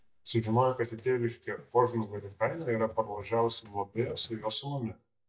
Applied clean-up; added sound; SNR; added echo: neural mask model DeepFilterNet 3.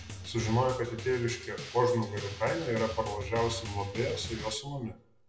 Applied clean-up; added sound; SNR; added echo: none; Drum; 11 dB; reverberation time 0.2 s.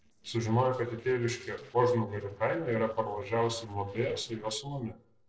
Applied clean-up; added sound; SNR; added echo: neural separator model SepFormer DNS4.